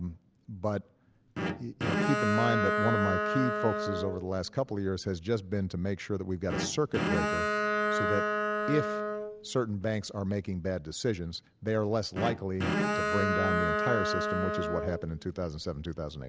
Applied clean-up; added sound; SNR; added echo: none; Bowed string instrument; -1 dB; none.